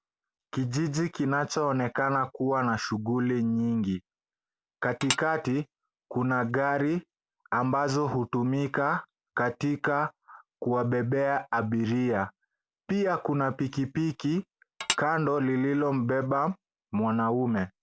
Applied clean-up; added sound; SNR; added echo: none; Tap / Dishes, pots, and pans; 3 dB; none.